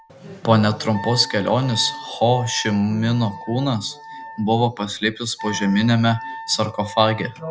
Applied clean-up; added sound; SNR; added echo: none; Wind instrument, woodwind instrument; 16 dB; none.